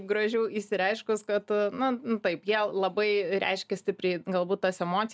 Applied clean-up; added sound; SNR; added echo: none; none; none; none.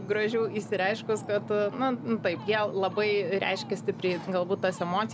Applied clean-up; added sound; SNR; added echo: none; Ocean; 12 dB; none.